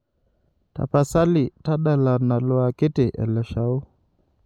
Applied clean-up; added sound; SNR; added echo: none; none; none; none.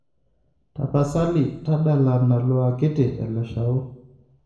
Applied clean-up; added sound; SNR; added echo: none; none; none; reverberation time 0.7 s.